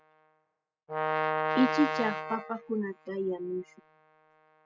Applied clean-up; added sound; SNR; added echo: classical method spectral subtraction.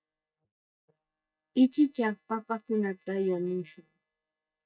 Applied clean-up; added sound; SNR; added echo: neural mask model DeepFilterNet 3.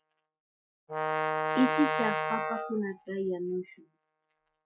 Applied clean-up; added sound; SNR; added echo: classical method Wiener filter.